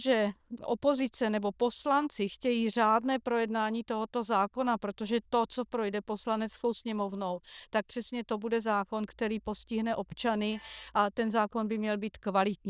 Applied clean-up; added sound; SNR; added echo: neural diffusion model UNIVERSE++.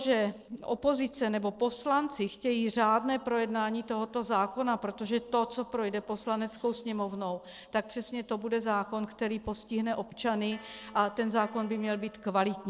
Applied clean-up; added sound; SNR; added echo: neural separator model SepFormer DNS4.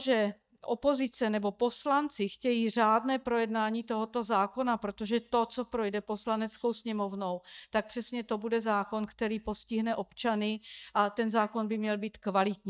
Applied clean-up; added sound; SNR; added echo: neural mask model DeepFilterNet 3.